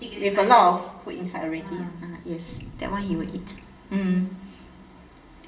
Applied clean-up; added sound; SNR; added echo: none; Boom; 18 dB; reverberation time 0.7 s.